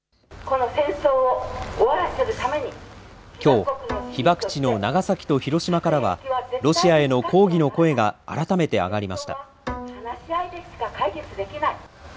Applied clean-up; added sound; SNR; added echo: none; Bowed string instrument; 16 dB; none.